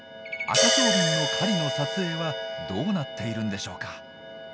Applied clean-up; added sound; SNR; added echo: none; Crash cymbal; -2 dB; none.